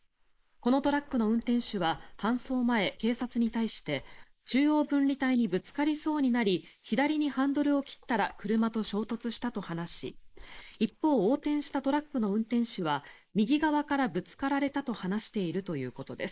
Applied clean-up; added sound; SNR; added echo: neural mask model Resemble Enhance denoiser.